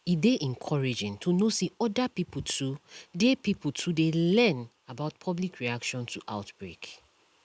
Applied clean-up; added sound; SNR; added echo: none; none; none; none.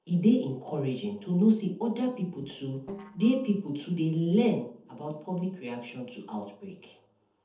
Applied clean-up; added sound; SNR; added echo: neural separator model SepFormer DNS4.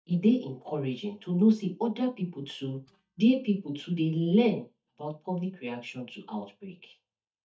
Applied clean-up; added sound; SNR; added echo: neural mask model DeepFilterNet 3.